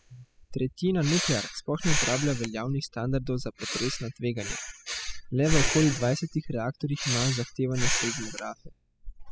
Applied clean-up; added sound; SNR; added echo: classical method spectral subtraction.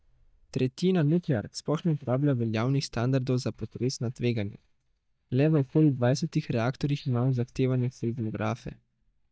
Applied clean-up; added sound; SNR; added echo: neural mask model DeepFilterNet 3.